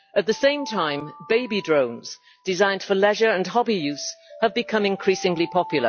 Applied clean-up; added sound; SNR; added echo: classical method log-MMSE.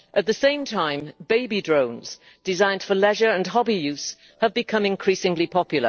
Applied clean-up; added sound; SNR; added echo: neural separator model SepFormer DNS4.